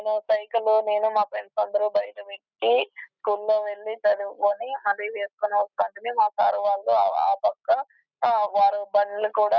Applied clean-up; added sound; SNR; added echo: none; none; none; none.